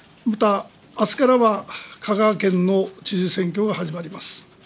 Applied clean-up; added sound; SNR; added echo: none; none; none; none.